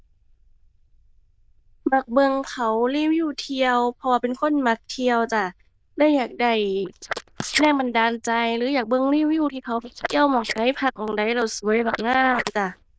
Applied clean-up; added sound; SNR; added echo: neural diffusion model UNIVERSE++.